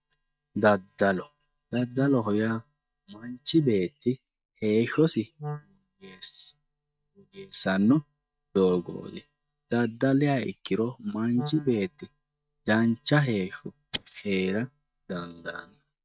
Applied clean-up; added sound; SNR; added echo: neural mask model DeepFilterNet 3.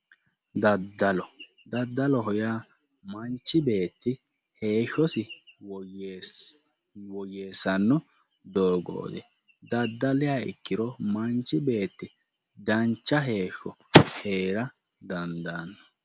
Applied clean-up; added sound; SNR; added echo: none; none; none; none.